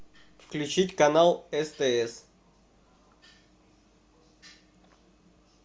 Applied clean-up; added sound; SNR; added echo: none; none; none; none.